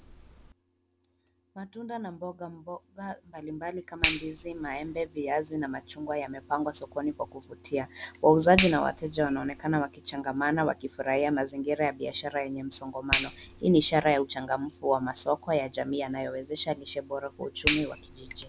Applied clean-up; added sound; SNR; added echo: none; Finger snapping; 10 dB; none.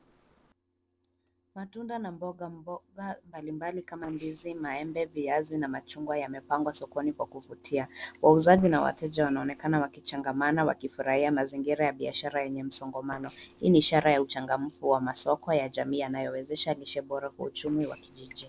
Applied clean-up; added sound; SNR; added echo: neural separator model SepFormer DNS4.